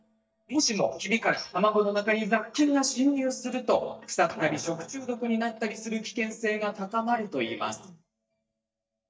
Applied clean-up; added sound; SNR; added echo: neural mask model DeepFilterNet 3.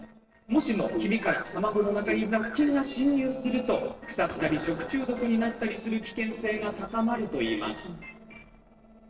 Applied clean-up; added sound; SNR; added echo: neural separator model SepFormer DNS4.